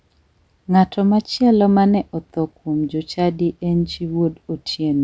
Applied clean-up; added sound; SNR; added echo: none; none; none; none.